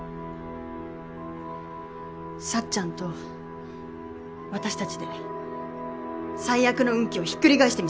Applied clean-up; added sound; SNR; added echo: none; none; none; none.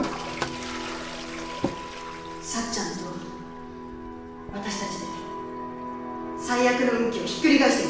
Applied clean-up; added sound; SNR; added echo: none; Toilet flush; 11 dB; reverberation time 0.9 s.